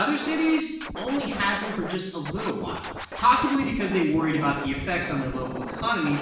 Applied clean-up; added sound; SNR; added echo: none; Scratching (performance technique); 10 dB; reverberation time 0.9 s.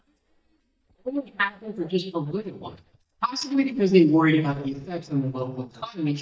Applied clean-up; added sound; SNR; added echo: neural mask model DeepFilterNet 3.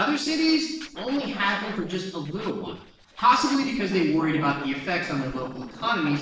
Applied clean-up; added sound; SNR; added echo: neural separator model SepFormer DNS4.